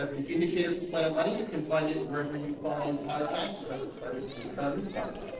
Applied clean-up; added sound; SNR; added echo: neural separator model SepFormer DNS4.